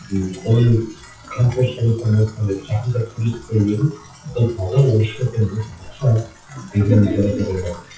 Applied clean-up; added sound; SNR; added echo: classical method WPE with log-MMSE.